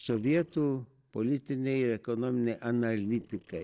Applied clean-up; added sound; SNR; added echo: neural separator model SepFormer DNS4.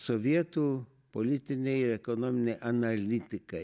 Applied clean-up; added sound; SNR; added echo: none; none; none; none.